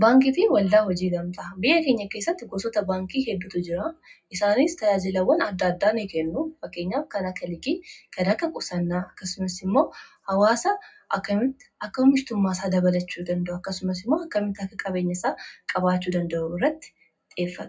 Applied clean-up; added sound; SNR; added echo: none; none; none; reverberation time 0.3 s.